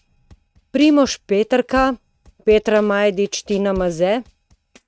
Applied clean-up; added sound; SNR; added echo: neural mask model RNNoise.